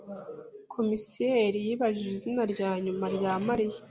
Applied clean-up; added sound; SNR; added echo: none; none; none; none.